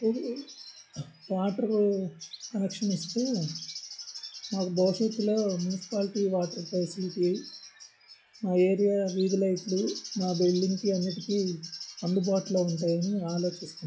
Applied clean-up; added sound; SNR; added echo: classical method log-MMSE.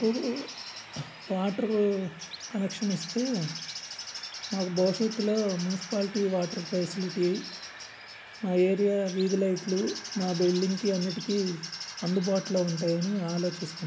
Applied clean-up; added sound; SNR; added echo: none; Train + Bird; 12 dB; none.